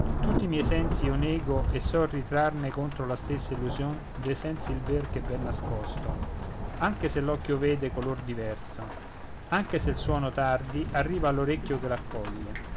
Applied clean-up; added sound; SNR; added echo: none; Rain / Thunderstorm; 2 dB; none.